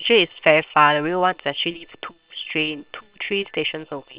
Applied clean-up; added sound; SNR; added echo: neural separator model SepFormer WHAM!.